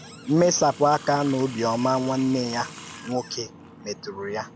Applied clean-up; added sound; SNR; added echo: none; Water tap, faucet; 17 dB; none.